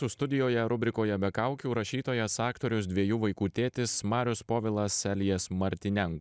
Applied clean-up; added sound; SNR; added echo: none; none; none; none.